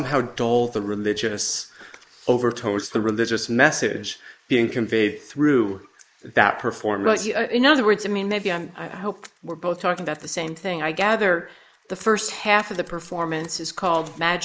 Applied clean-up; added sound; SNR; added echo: neural mask model Resemble Enhance denoiser.